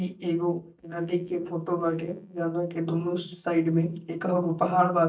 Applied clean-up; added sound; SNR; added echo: neural mask model DeepFilterNet 3.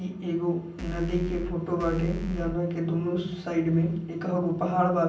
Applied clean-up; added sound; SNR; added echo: none; Bass drum / Keyboard (musical); 8 dB; reverberation time 0.6 s.